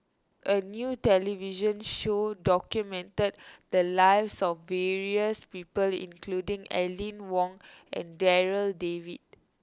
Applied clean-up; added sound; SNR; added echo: none; none; none; none.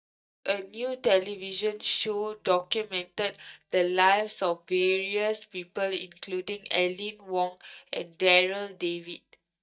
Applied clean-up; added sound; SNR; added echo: neural mask model DeepFilterNet 3.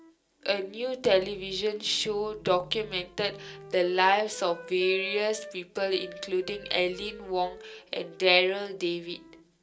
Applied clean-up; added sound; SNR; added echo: none; Wind instrument, woodwind instrument; 20 dB; reverberation time 0.2 s.